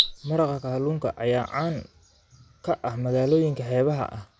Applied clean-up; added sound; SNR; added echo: none; Cricket; 11 dB; none.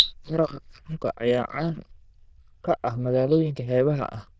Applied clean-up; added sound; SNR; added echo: neural diffusion model UNIVERSE++.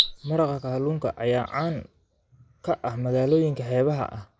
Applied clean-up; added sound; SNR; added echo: neural mask model Resemble Enhance denoiser.